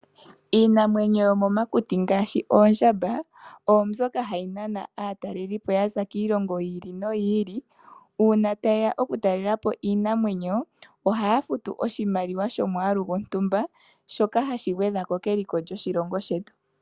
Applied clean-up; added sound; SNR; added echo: none; none; none; none.